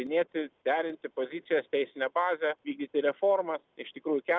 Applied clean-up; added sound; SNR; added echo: none; none; none; none.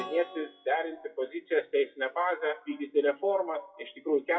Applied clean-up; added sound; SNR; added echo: classical method WPE with log-MMSE.